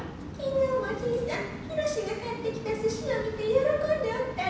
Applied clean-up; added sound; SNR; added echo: none; Waves, surf; 9 dB; reverberation time 0.9 s.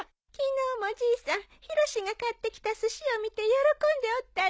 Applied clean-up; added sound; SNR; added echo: none; none; none; none.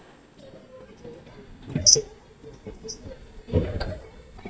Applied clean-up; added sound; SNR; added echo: neural mask model DeepFilterNet 3.